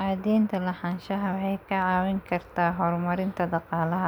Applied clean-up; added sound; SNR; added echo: none; none; none; none.